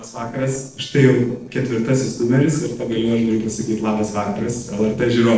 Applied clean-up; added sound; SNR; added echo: neural separator model SepFormer DNS4.